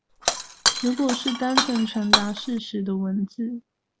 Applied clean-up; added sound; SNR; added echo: none; Shatter; -1 dB; none.